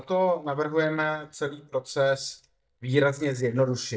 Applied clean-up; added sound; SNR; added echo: neural mask model DeepFilterNet 3.